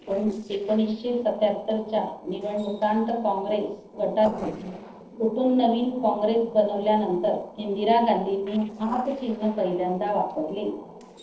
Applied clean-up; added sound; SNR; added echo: neural separator model SepFormer DNS4.